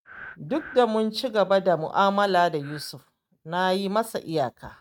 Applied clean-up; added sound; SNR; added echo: neural mask model RNNoise.